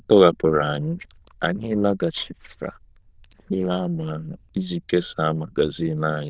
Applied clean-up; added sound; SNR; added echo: neural diffusion model UNIVERSE++.